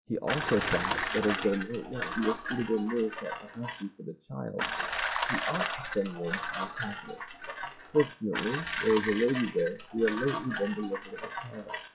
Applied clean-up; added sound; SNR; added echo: classical method WPE with log-MMSE.